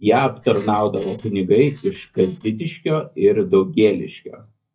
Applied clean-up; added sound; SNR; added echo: neural mask model DeepFilterNet 3.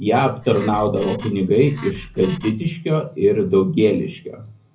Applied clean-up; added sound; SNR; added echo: none; Wood; 17 dB; reverberation time 0.4 s.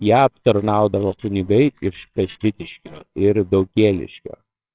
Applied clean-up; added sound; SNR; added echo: neural separator model SepFormer WHAMR!.